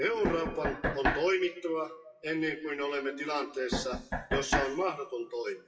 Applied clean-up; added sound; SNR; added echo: classical method WPE with log-MMSE.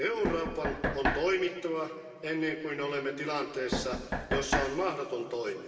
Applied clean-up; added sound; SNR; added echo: none; Knock; 1 dB; reverberation time 2.5 s.